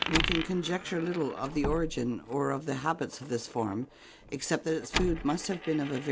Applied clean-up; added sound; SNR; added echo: none; Slam + Coin (dropping); 6 dB; none.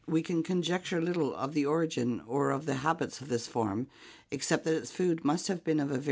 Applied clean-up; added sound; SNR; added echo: none; none; none; none.